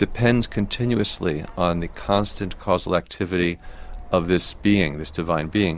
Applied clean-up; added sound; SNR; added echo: none; Bird; 14 dB; none.